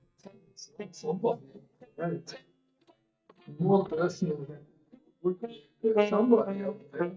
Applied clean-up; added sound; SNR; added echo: neural mask model DeepFilterNet 3.